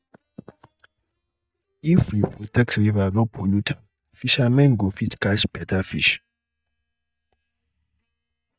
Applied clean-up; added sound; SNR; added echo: neural mask model DeepFilterNet 3.